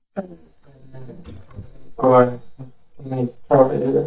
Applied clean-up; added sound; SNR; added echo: neural mask model DeepFilterNet 3.